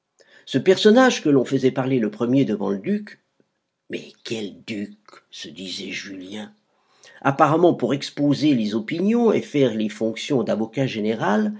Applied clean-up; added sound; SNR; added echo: none; none; none; none.